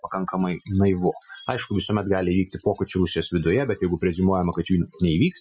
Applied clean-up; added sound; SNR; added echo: classical method Wiener filter.